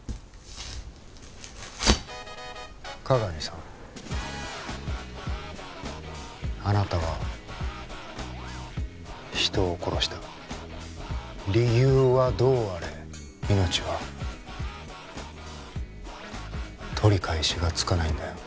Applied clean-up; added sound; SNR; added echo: none; none; none; none.